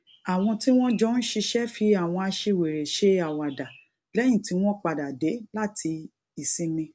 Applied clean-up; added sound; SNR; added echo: none; none; none; none.